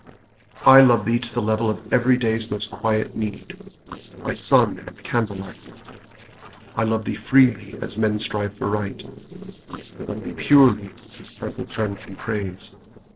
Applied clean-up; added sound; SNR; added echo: neural separator model SepFormer DNS4.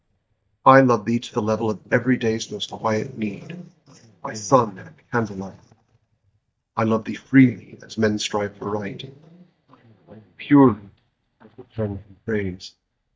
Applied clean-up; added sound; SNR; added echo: neural mask model DeepFilterNet 3.